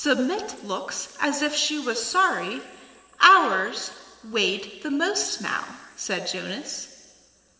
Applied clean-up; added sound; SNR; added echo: none; none; none; reverberation time 3.0 s.